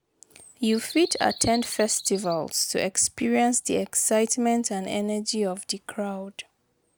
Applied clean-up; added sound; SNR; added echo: none; Bird vocalization, bird call, bird song; 19 dB; none.